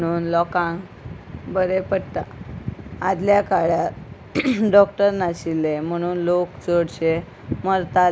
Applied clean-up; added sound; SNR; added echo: none; none; none; none.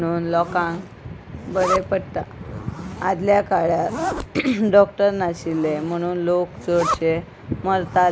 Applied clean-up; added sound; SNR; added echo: none; Zipper (clothing); 11 dB; none.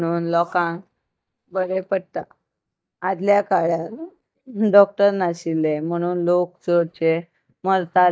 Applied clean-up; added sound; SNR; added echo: neural mask model DeepFilterNet 3.